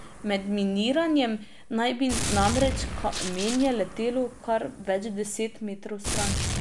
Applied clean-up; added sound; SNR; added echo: none; Gunshot, gunfire; 6 dB; none.